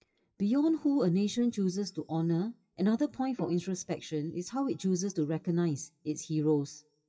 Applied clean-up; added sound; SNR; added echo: classical method WPE with log-MMSE.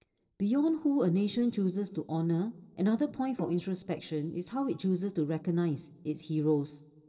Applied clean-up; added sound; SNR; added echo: neural separator model SepFormer DNS4.